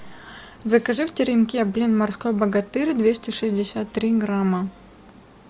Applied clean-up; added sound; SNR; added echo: none; none; none; none.